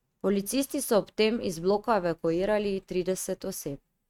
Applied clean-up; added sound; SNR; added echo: neural mask model RNNoise.